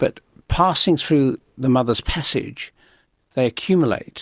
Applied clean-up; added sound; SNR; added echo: none; none; none; none.